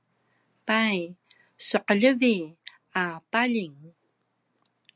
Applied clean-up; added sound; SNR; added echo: none; none; none; none.